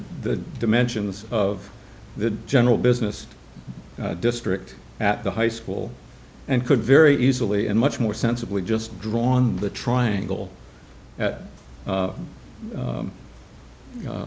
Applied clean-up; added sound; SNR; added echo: none; none; none; none.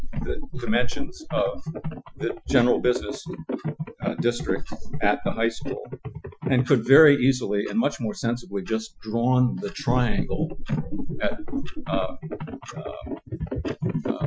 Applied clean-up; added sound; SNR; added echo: classical method Wiener filter.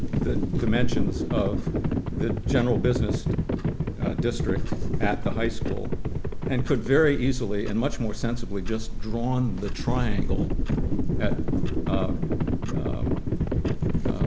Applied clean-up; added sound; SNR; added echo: none; Livestock, farm animals, working animals + Clock; -4 dB; none.